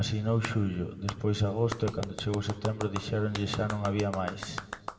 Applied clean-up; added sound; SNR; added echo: none; Clapping; 11 dB; reverberation time 1.6 s.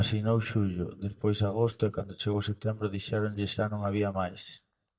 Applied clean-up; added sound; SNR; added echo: neural mask model DeepFilterNet 3.